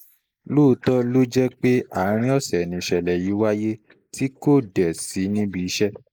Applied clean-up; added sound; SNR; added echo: neural mask model Resemble Enhance denoiser.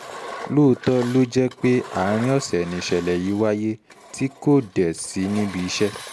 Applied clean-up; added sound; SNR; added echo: none; Engine; 16 dB; none.